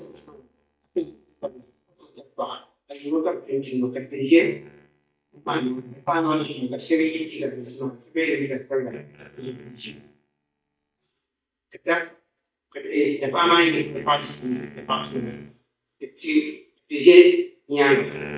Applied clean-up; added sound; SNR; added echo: neural mask model DeepFilterNet 3.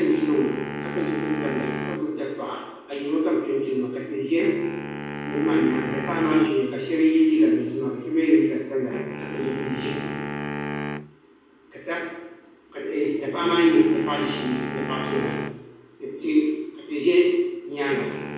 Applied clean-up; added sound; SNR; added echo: none; Wind instrument, woodwind instrument; 10 dB; reverberation time 1.1 s.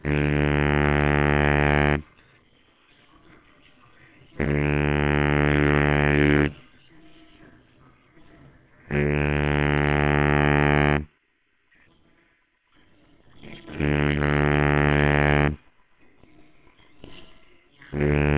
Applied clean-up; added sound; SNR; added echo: neural separator model SepFormer WHAMR!.